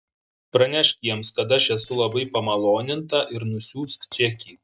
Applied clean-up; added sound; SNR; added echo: neural mask model DeepFilterNet 3.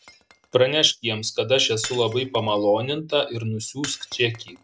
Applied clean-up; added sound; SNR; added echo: none; Shatter; 19 dB; none.